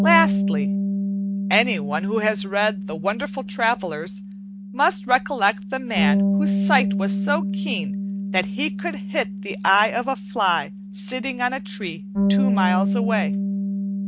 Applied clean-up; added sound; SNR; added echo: none; Bass guitar; 0 dB; none.